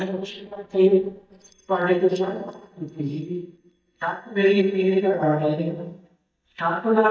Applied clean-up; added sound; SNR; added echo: neural mask model DeepFilterNet 3.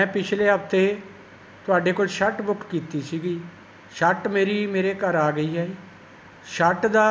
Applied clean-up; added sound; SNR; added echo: none; none; none; none.